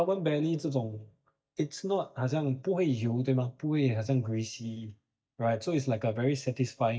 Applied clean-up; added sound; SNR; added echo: neural mask model DeepFilterNet 3.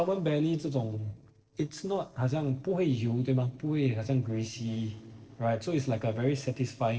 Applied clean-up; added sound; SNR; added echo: neural separator model SepFormer DNS4.